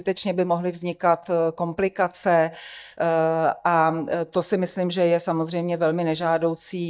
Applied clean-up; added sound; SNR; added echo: neural mask model DeepFilterNet 3.